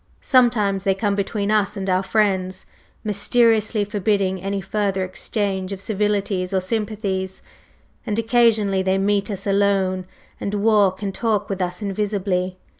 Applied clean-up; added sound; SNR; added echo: none; none; none; none.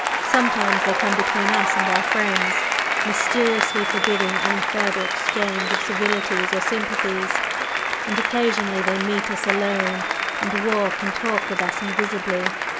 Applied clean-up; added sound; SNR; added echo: none; Applause; -3 dB; none.